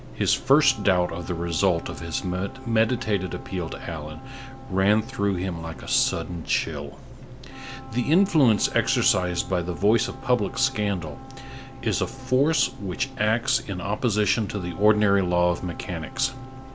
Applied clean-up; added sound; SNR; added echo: none; Wind instrument, woodwind instrument; 19 dB; none.